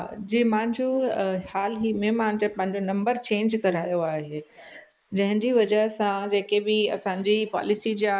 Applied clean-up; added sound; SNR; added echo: neural mask model Resemble Enhance denoiser.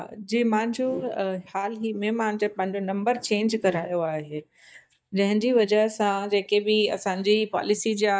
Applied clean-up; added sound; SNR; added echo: neural mask model DeepFilterNet 3.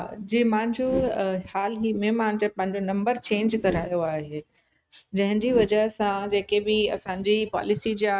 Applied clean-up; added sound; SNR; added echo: neural mask model RNNoise.